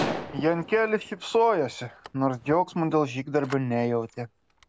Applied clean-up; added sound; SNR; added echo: none; Gunshot, gunfire; 13 dB; none.